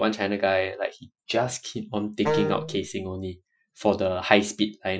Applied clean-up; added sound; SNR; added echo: classical method Wiener filter.